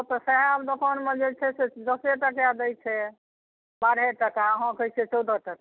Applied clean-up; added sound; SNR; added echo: none; none; none; none.